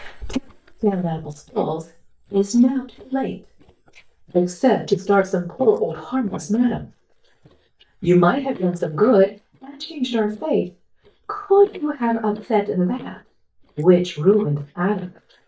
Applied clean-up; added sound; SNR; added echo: neural mask model DeepFilterNet 3.